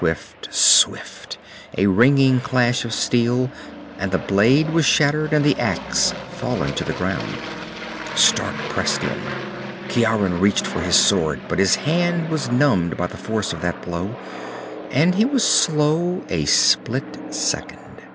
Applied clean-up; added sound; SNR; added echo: none; Aircraft; 11 dB; none.